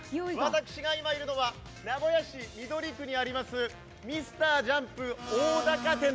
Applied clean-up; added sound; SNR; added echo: none; Domestic sounds, home sounds; 5 dB; none.